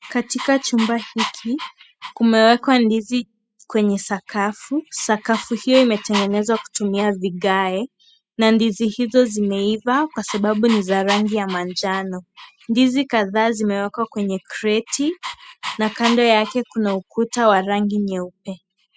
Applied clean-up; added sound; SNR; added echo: classical method spectral subtraction.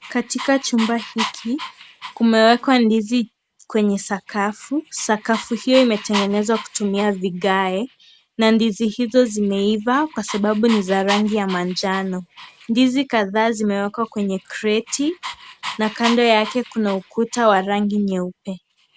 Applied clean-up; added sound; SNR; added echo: none; Dog; 15 dB; none.